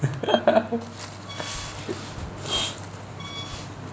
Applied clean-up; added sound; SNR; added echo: none; Squeak; 11 dB; none.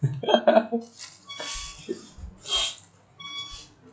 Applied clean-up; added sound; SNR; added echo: classical method log-MMSE.